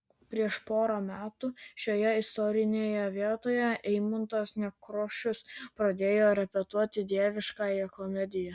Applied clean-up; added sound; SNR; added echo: none; none; none; none.